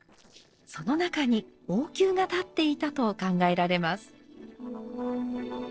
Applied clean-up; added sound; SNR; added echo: neural separator model SepFormer DNS4.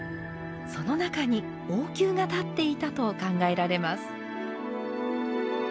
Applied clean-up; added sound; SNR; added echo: none; none; none; none.